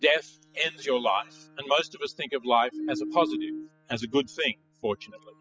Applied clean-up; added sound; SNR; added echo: classical method spectral subtraction.